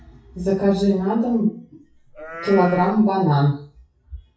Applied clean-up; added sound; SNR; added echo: classical method WPE with log-MMSE.